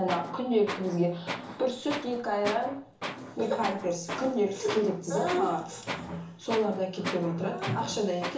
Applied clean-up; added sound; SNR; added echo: none; Tools; 9 dB; reverberation time 0.8 s.